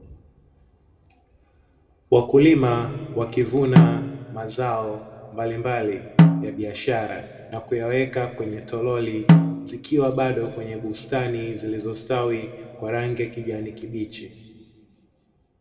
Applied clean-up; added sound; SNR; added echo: none; Snare drum; -4 dB; reverberation time 1.9 s.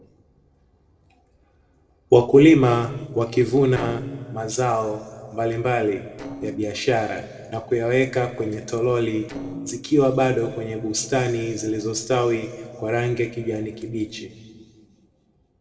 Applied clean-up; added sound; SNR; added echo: neural separator model SepFormer DNS4.